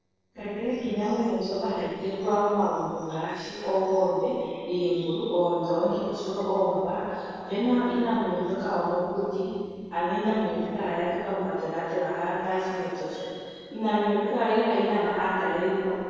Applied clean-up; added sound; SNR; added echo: neural separator model SepFormer DNS4.